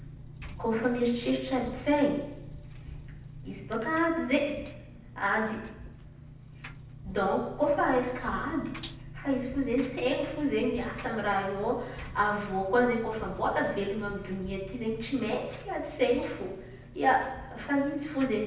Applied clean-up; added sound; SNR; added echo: none; Engine; 14 dB; reverberation time 0.9 s.